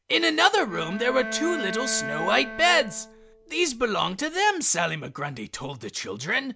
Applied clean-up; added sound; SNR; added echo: none; Bowed string instrument; 10 dB; none.